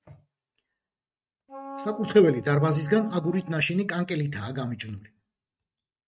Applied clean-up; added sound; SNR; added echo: neural mask model RNNoise.